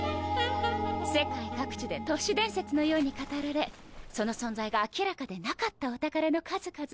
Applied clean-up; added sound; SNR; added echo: none; Waves, surf; 17 dB; none.